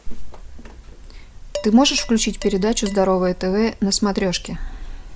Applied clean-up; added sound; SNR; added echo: none; Dishes, pots, and pans; 18 dB; none.